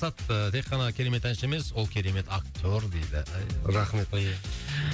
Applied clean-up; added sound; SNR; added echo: none; none; none; none.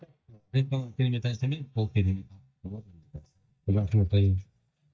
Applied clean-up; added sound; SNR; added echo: neural mask model DeepFilterNet 3.